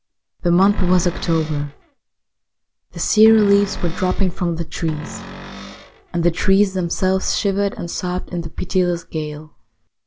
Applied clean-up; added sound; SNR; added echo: none; Cupboard open or close; 15 dB; none.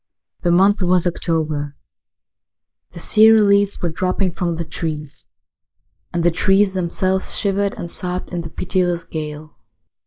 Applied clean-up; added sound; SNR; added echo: neural mask model Resemble Enhance denoiser.